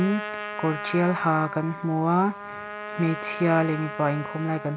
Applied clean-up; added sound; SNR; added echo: none; Trumpet; 10 dB; none.